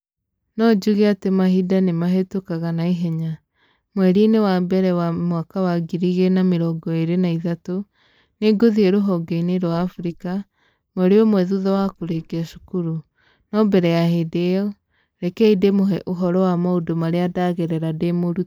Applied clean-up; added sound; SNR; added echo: neural mask model Resemble Enhance denoiser.